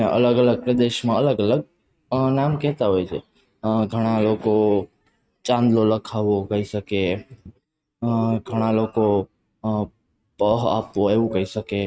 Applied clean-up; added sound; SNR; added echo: neural mask model RNNoise.